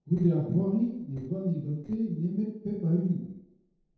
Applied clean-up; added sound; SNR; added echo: neural separator model SepFormer DNS4.